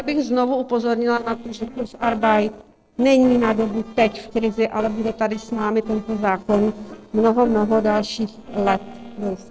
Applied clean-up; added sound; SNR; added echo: neural separator model SepFormer DNS4.